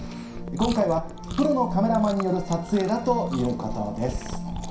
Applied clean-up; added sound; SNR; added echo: none; Chewing, mastication; 11 dB; reverberation time 0.5 s.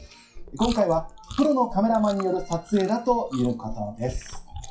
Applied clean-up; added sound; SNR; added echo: classical method WPE with log-MMSE.